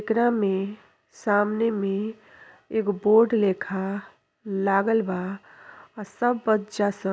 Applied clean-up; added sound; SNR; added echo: none; none; none; none.